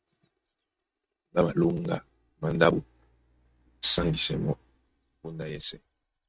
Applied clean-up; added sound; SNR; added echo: neural mask model RNNoise.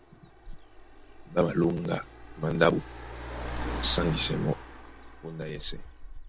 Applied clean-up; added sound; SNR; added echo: none; Car; 8 dB; none.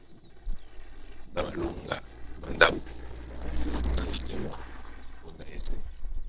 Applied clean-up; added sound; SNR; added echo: neural separator model SepFormer DNS4.